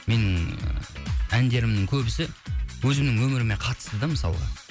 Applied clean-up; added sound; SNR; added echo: none; none; none; none.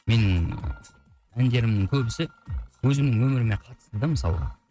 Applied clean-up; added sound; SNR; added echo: neural mask model RNNoise.